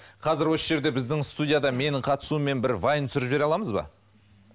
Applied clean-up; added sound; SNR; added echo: none; none; none; none.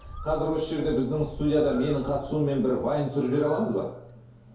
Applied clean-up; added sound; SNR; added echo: none; Bird; 15 dB; reverberation time 2.4 s.